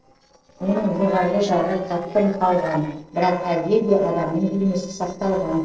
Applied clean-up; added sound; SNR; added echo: neural separator model SepFormer DNS4.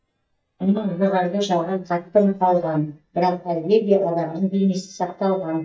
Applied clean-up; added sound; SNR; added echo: neural mask model DeepFilterNet 3.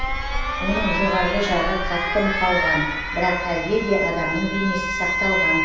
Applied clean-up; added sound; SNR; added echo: none; Alarm; 0 dB; reverberation time 0.9 s.